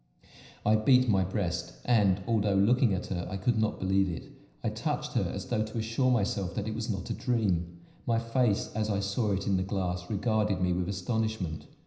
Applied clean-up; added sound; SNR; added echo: none; none; none; reverberation time 0.9 s.